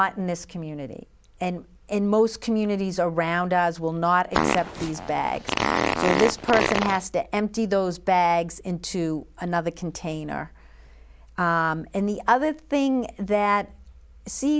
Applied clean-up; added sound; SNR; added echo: none; Fart; 0 dB; none.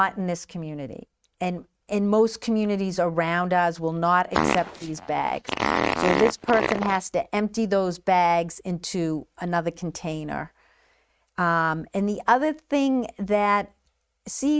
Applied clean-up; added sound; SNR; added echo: neural mask model RNNoise.